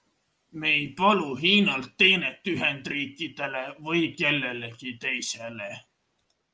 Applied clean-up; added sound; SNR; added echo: none; none; none; none.